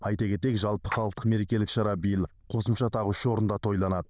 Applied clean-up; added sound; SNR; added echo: neural diffusion model UNIVERSE++.